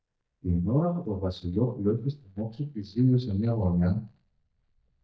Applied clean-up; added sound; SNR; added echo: neural mask model DeepFilterNet 3.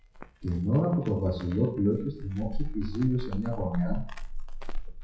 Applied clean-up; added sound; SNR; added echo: classical method WPE with log-MMSE.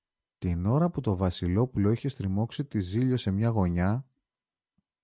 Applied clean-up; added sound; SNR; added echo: none; none; none; none.